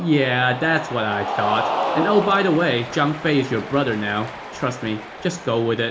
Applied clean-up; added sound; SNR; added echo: none; Cheering; 7 dB; reverberation time 0.4 s.